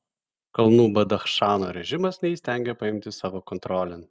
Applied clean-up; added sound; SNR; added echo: none; none; none; none.